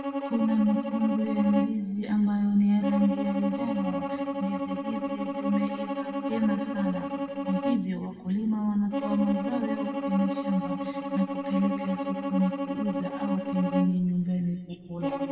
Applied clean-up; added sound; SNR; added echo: none; Bowed string instrument; 4 dB; reverberation time 2.0 s.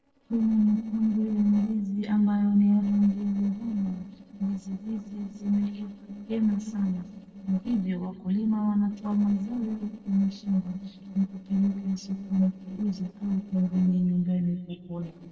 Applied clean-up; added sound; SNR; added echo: neural separator model SepFormer DNS4.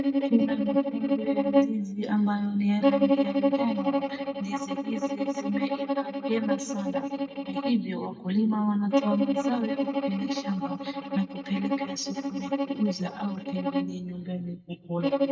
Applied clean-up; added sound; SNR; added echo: neural mask model DeepFilterNet 3.